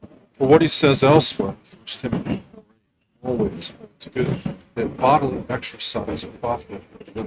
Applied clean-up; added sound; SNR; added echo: neural mask model RNNoise.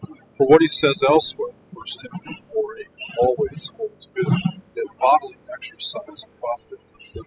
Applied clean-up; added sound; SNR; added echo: classical method spectral subtraction.